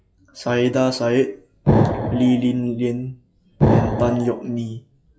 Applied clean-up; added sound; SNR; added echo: classical method WPE with log-MMSE.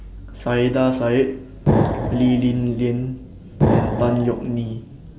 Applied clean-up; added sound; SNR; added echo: none; Explosion; 1 dB; reverberation time 0.9 s.